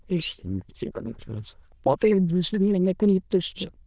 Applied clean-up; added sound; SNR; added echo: neural diffusion model UNIVERSE++.